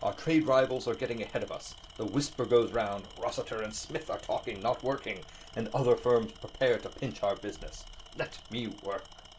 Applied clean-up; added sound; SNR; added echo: none; Tools; 19 dB; none.